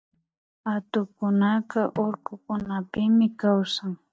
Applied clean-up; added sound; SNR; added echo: neural mask model DeepFilterNet 3.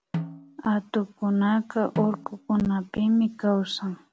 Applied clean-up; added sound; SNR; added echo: none; Snare drum; 12 dB; none.